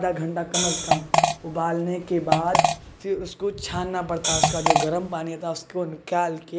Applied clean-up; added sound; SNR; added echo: none; Hi-hat + Fart; -4 dB; none.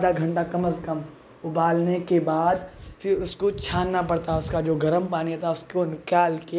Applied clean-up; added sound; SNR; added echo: none; none; none; none.